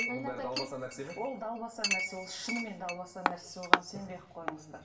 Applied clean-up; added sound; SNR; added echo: none; Chink, clink; -3 dB; reverberation time 0.8 s.